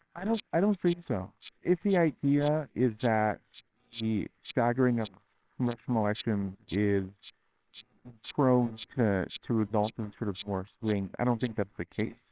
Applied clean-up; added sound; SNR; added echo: neural separator model SepFormer WHAMR!.